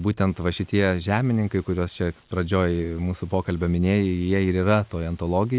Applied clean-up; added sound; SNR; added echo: none; none; none; none.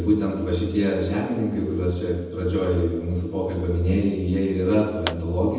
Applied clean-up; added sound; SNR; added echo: none; Explosion; 12 dB; reverberation time 1.1 s.